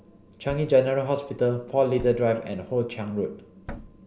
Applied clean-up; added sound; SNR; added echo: none; Thump, thud; 20 dB; none.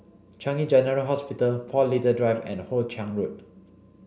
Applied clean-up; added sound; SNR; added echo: none; none; none; none.